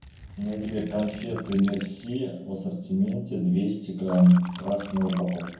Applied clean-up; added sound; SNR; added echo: none; Liquid; 19 dB; reverberation time 0.9 s.